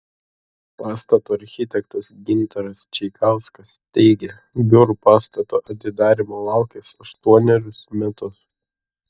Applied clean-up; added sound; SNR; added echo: neural mask model DeepFilterNet 3.